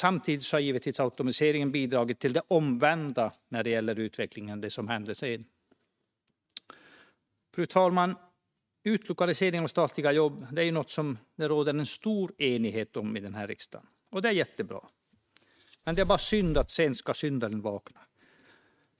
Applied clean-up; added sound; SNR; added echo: neural mask model RNNoise.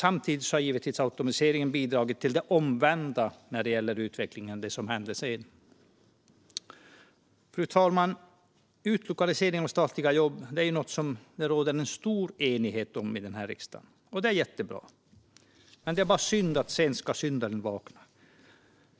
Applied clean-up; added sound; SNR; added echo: neural separator model SepFormer DNS4.